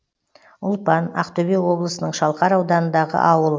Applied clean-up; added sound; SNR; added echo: none; none; none; none.